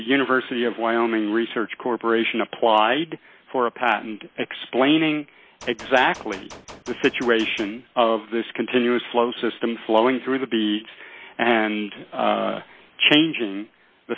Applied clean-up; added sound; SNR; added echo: none; Gunshot, gunfire; 19 dB; none.